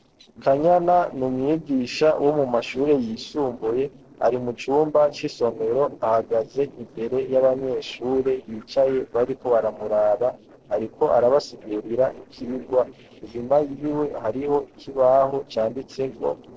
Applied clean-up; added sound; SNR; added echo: neural separator model SepFormer DNS4.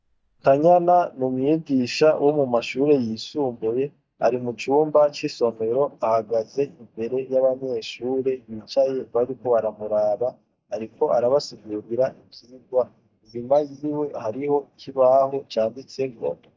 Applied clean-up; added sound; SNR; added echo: neural mask model DeepFilterNet 3.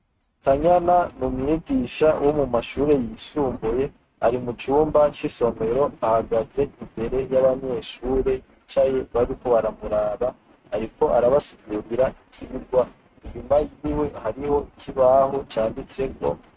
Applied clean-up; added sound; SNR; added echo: neural mask model RNNoise.